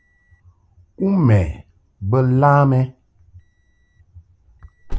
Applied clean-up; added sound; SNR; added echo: none; Alarm; 15 dB; none.